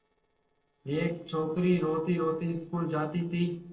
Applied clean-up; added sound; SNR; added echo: neural separator model SepFormer DNS4.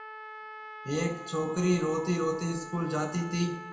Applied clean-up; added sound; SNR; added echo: none; Trumpet; 12 dB; reverberation time 0.8 s.